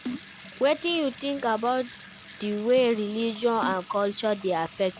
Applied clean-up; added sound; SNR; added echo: none; Bathtub (filling or washing) / Sink (filling or washing) / Water tap, faucet + Snare drum; 15 dB; none.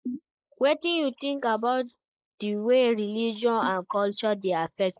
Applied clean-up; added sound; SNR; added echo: neural mask model Resemble Enhance denoiser.